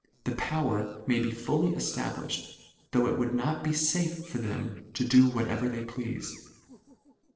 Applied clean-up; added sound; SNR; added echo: neural separator model SepFormer DNS4.